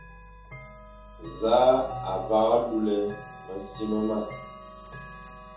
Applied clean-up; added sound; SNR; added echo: none; Chime / Clock; 15 dB; reverberation time 0.6 s.